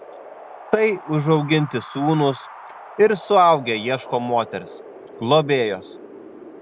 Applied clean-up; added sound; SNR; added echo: none; Wind; 18 dB; none.